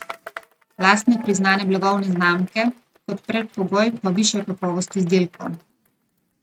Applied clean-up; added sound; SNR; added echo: neural mask model RNNoise.